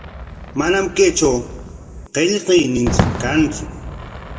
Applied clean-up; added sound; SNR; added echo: none; Fireworks; 7 dB; reverberation time 1.3 s.